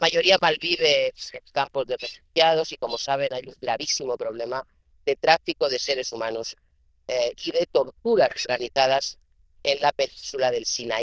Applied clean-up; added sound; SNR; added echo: neural diffusion model UNIVERSE++.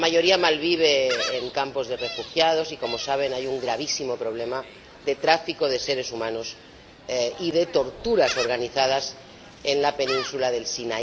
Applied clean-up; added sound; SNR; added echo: none; Gull, seagull; 14 dB; none.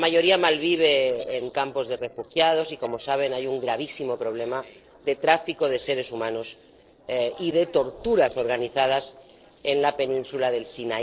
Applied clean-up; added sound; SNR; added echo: neural separator model SepFormer DNS4.